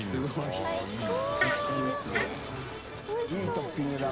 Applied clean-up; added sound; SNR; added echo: none; Fart + Bicycle bell; 8 dB; none.